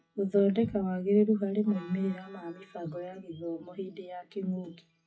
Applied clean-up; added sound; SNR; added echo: classical method WPE with log-MMSE.